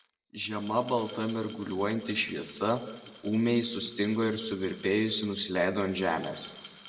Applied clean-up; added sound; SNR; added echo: none; Glass; 12 dB; reverberation time 1.3 s.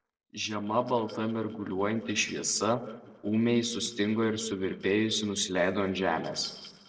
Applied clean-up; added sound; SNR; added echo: neural separator model SepFormer DNS4.